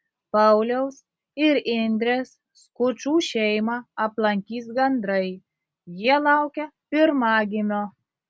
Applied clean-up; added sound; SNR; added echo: none; none; none; none.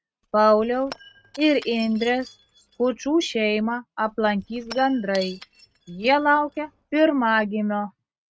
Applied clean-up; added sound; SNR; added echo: neural mask model RNNoise.